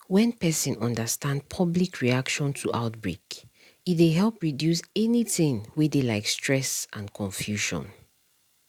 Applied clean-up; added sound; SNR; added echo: none; none; none; none.